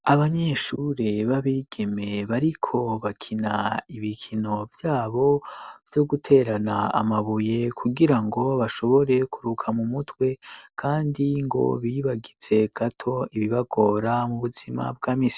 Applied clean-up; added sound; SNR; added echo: none; none; none; none.